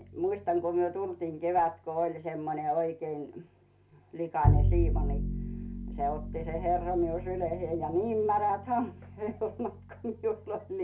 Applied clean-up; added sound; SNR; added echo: none; Bowed string instrument; 2 dB; none.